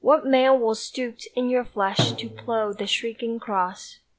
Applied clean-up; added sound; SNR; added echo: none; Drum; 9 dB; none.